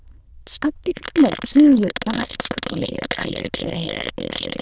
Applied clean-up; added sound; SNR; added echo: neural diffusion model UNIVERSE++.